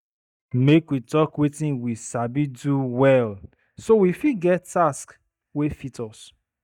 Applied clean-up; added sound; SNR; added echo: neural mask model DeepFilterNet 3.